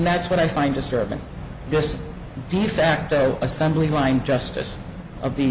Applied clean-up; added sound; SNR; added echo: none; none; none; none.